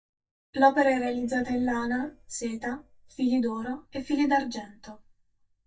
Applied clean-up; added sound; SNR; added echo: neural mask model DeepFilterNet 3.